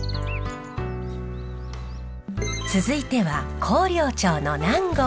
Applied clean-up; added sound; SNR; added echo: none; none; none; none.